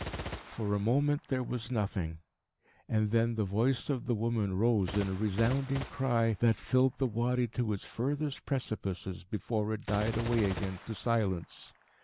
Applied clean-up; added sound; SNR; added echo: none; Gunshot, gunfire; 15 dB; none.